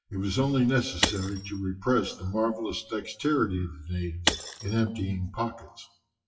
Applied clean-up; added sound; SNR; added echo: classical method WPE with log-MMSE.